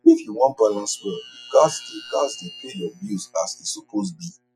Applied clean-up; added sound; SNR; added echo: classical method Wiener filter.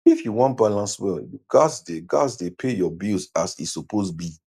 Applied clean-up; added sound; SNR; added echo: none; none; none; none.